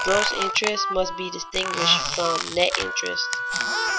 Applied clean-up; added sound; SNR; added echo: none; Harmonica + Squeak; 1 dB; none.